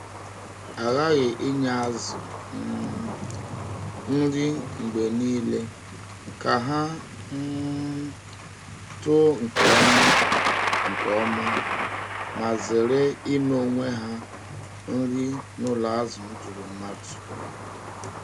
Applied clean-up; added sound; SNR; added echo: none; Thunder; 2 dB; none.